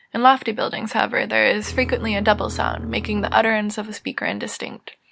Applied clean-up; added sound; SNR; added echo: none; Bowed string instrument; 11 dB; none.